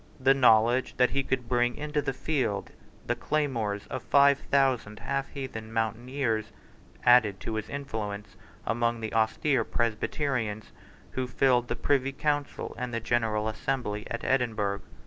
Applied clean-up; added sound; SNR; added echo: none; none; none; none.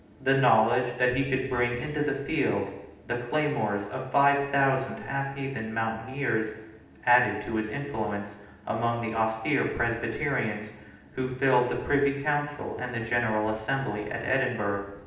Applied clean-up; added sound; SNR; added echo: none; none; none; reverberation time 0.8 s.